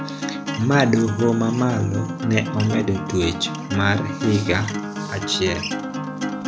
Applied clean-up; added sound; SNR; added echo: none; Acoustic guitar; 6 dB; none.